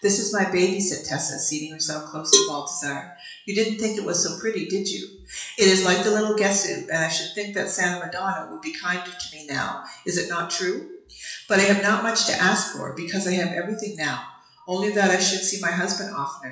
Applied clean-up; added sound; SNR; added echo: classical method WPE with log-MMSE.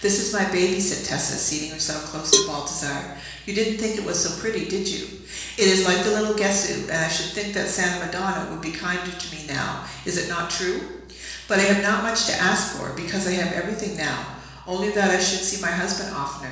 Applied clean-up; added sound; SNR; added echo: none; Cowbell; 3 dB; reverberation time 1.1 s.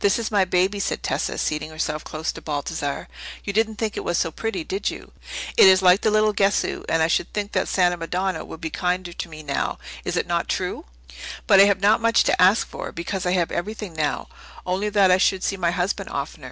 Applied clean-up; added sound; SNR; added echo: none; none; none; none.